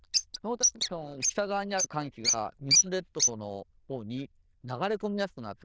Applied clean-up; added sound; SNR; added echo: neural diffusion model UNIVERSE++.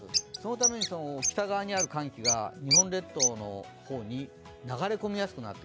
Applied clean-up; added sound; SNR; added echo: none; Bird; -4 dB; none.